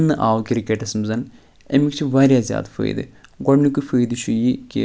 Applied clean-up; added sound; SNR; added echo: none; none; none; none.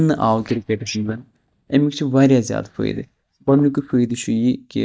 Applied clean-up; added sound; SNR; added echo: neural mask model DeepFilterNet 3.